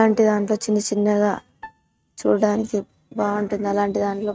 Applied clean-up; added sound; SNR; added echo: neural mask model RNNoise.